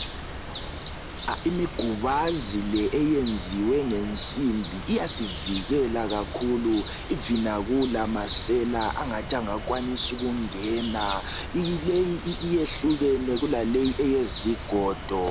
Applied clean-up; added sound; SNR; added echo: none; Bird; 9 dB; none.